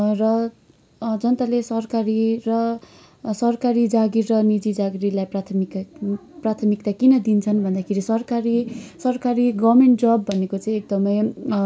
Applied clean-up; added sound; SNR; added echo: none; none; none; none.